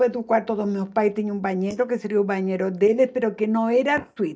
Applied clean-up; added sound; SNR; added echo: neural mask model DeepFilterNet 3.